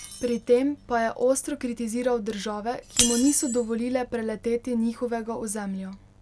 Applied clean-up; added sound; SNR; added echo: none; Shatter; 8 dB; none.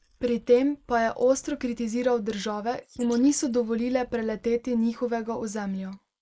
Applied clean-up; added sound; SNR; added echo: neural mask model Resemble Enhance denoiser.